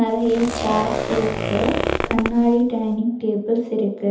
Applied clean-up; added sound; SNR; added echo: none; Zipper (clothing); 5 dB; reverberation time 0.8 s.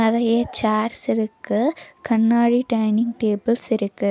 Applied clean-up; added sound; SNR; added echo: none; none; none; none.